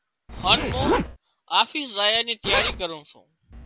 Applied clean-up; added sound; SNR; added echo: none; Zipper (clothing); 4 dB; none.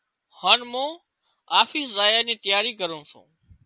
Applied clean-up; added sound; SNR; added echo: none; none; none; none.